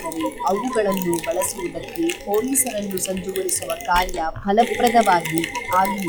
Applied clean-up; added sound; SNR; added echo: classical method log-MMSE.